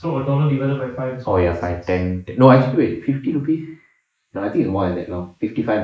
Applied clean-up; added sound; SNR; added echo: neural mask model Resemble Enhance denoiser.